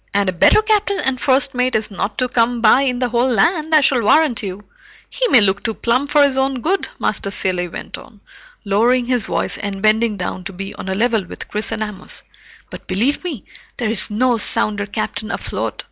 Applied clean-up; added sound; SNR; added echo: none; none; none; none.